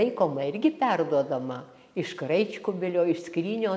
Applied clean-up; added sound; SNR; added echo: none; none; none; none.